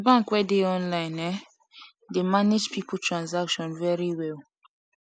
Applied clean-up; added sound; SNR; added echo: none; none; none; none.